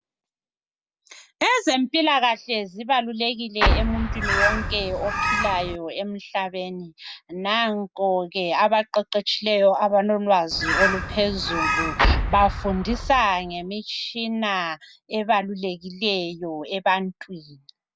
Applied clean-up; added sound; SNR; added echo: none; Bird + Explosion; 0 dB; none.